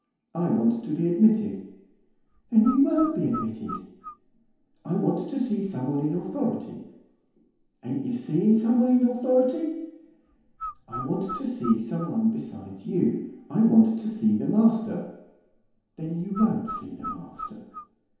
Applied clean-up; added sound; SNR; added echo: none; Bird; 13 dB; reverberation time 0.9 s.